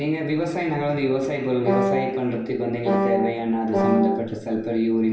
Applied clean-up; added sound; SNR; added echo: none; Wind instrument, woodwind instrument; 0 dB; reverberation time 0.3 s.